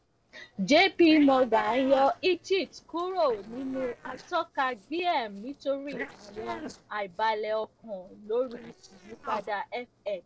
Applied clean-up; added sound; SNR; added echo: neural separator model SepFormer DNS4.